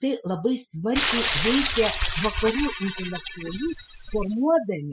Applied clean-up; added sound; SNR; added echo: classical method spectral subtraction.